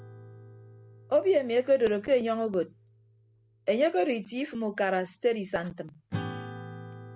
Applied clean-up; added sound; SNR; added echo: none; Acoustic guitar / Strum; 15 dB; none.